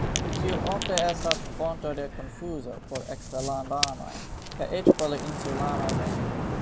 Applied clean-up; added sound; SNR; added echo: none; Ocean; -3 dB; none.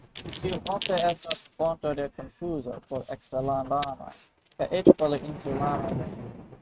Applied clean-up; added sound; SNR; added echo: neural mask model RNNoise.